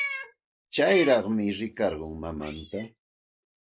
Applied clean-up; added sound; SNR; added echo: neural mask model Resemble Enhance denoiser.